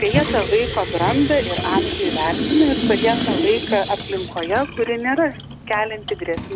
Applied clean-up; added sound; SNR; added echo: none; Sink (filling or washing) / Water tap, faucet; 3 dB; none.